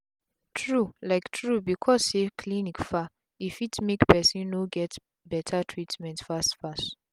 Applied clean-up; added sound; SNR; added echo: none; none; none; none.